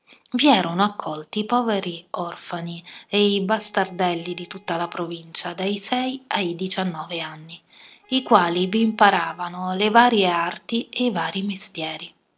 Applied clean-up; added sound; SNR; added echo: neural separator model SepFormer DNS4.